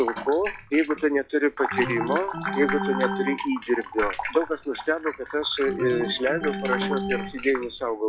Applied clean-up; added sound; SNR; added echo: classical method log-MMSE.